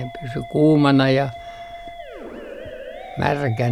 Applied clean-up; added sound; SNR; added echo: none; Musical instrument; 15 dB; none.